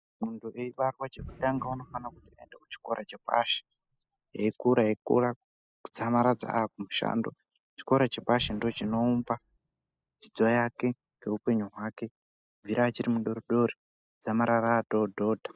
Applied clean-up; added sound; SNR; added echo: classical method spectral subtraction.